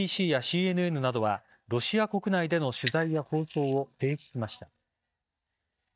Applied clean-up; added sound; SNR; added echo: neural mask model DeepFilterNet 3.